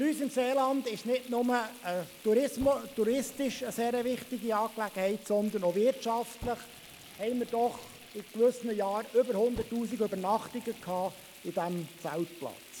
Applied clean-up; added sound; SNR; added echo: none; Frying (food) + Fire; 19 dB; none.